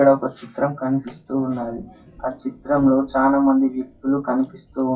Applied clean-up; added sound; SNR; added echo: classical method WPE with log-MMSE.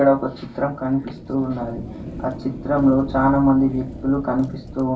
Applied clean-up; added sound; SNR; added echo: none; Fire; 13 dB; reverberation time 0.3 s.